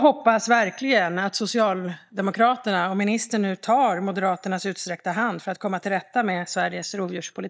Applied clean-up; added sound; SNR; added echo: neural mask model DeepFilterNet 3.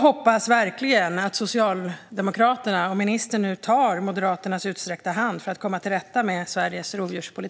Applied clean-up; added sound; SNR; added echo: none; none; none; none.